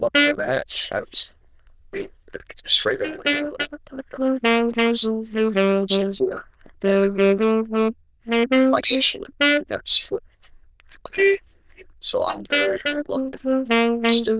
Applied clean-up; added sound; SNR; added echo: neural diffusion model UNIVERSE++.